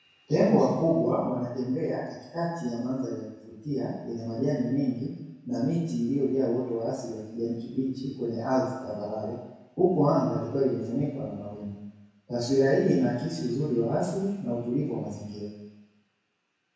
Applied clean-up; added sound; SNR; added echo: none; none; none; reverberation time 1.0 s.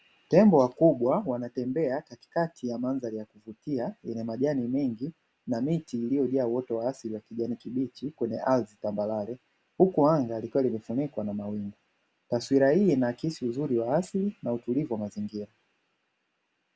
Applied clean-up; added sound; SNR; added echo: none; none; none; none.